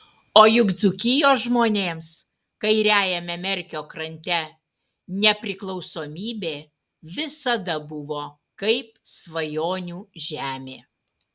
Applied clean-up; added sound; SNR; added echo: none; none; none; none.